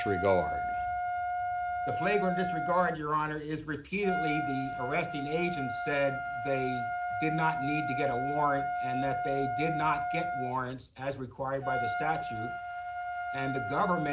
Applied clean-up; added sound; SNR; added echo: none; Trumpet; 1 dB; none.